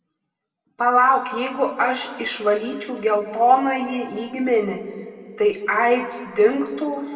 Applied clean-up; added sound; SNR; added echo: none; none; none; reverberation time 1.8 s.